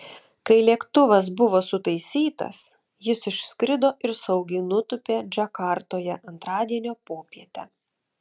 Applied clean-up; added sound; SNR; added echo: none; none; none; none.